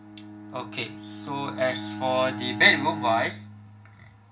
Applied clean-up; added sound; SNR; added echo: none; Bowed string instrument; 9 dB; reverberation time 0.4 s.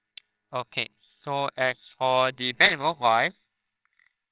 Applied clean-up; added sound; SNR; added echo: neural separator model SepFormer WHAMR!.